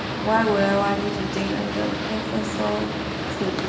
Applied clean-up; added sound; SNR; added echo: none; Boat, Water vehicle; 2 dB; reverberation time 2.3 s.